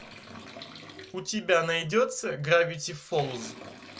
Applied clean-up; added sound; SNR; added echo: none; Bathtub (filling or washing) / Liquid; 18 dB; none.